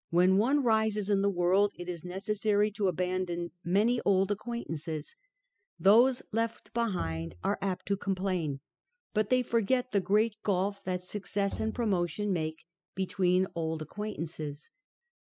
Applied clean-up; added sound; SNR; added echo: classical method spectral subtraction.